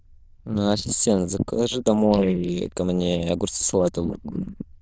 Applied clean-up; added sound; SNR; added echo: neural diffusion model UNIVERSE++.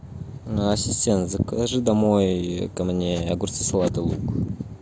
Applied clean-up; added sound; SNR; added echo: none; none; none; none.